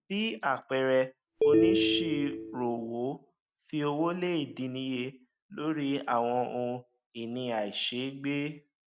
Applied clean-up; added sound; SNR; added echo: none; Telephone; -4 dB; none.